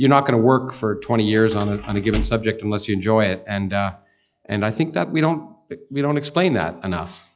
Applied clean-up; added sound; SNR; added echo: classical method log-MMSE.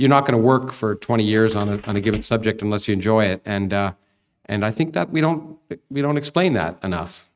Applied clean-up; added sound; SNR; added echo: neural mask model RNNoise.